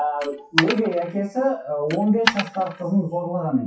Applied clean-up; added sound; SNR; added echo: classical method WPE with log-MMSE.